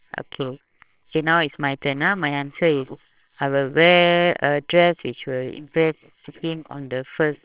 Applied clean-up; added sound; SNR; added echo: neural separator model SepFormer WHAMR!.